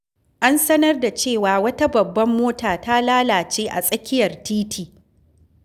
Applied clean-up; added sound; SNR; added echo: none; none; none; none.